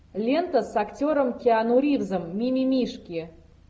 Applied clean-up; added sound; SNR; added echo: none; none; none; none.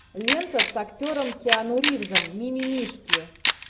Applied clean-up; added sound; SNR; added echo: none; Camera; -2 dB; none.